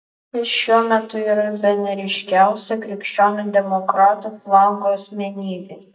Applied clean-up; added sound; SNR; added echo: neural mask model DeepFilterNet 3.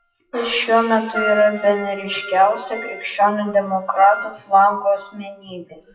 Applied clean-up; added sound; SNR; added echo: classical method WPE with log-MMSE.